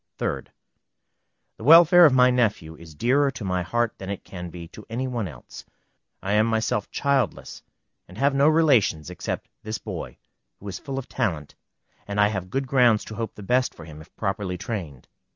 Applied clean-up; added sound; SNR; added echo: none; none; none; none.